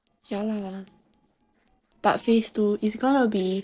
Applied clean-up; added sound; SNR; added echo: neural separator model SepFormer DNS4.